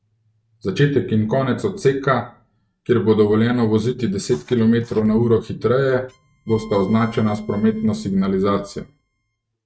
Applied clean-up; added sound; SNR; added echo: neural mask model RNNoise.